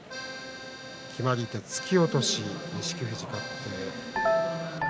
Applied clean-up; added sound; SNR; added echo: none; Accordion; 11 dB; none.